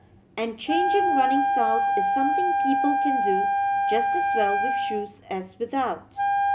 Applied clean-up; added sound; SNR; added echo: none; Wind instrument, woodwind instrument; -5 dB; none.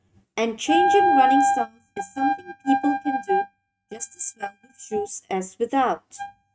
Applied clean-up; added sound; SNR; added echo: neural mask model RNNoise.